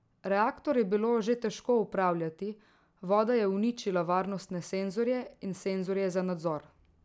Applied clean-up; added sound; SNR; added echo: none; none; none; none.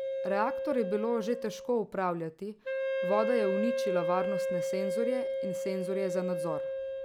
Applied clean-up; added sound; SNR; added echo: none; Wind instrument, woodwind instrument; 0 dB; none.